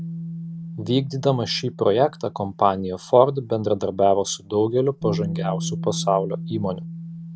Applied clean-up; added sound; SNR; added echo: none; Bass guitar; 10 dB; none.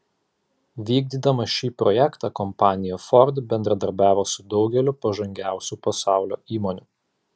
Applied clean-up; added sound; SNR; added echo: none; none; none; none.